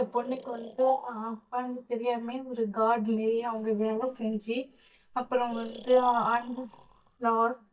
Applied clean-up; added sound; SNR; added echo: neural mask model DeepFilterNet 3.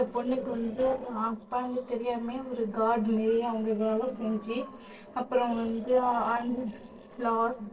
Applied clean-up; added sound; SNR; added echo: neural separator model SepFormer DNS4.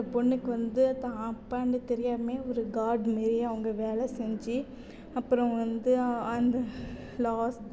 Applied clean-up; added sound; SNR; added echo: none; none; none; none.